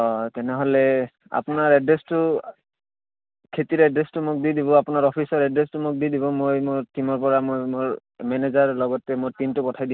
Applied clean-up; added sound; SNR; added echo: none; none; none; none.